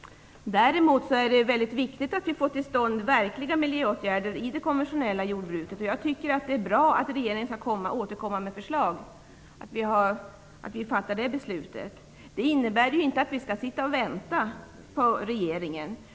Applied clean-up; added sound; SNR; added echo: none; none; none; none.